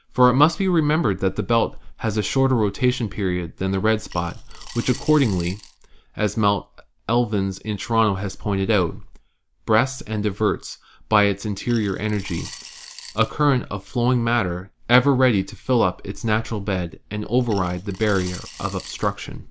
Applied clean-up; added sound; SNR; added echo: none; Coin (dropping) / Glass; 18 dB; none.